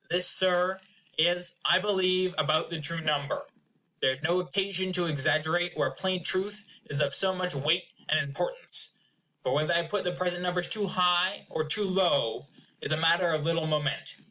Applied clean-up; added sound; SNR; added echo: none; none; none; none.